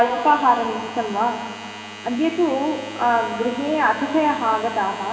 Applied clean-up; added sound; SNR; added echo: none; Domestic sounds, home sounds; 15 dB; reverberation time 2.6 s.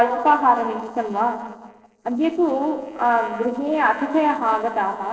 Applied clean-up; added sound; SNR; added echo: neural separator model SepFormer DNS4.